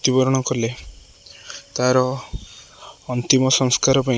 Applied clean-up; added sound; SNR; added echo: none; none; none; none.